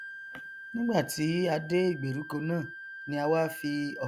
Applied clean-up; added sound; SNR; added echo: none; Wind instrument, woodwind instrument; 13 dB; none.